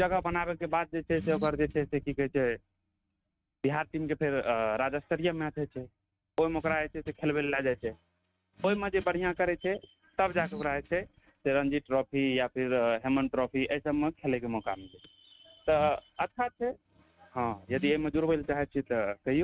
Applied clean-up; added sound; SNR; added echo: neural mask model RNNoise.